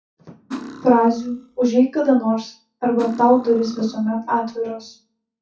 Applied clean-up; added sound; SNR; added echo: classical method WPE with log-MMSE.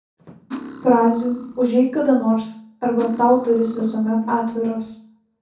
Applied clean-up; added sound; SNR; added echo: none; Cutlery, silverware; 17 dB; reverberation time 0.6 s.